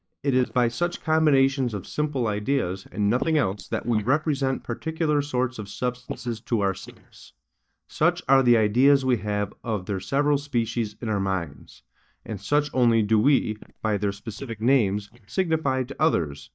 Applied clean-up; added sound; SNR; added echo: neural mask model DeepFilterNet 3.